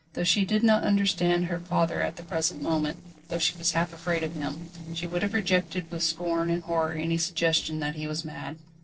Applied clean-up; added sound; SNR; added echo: neural separator model SepFormer DNS4.